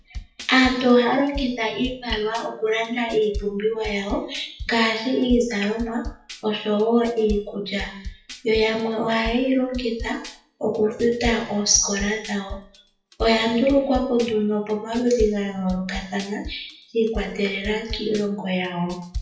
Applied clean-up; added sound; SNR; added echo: classical method WPE with log-MMSE.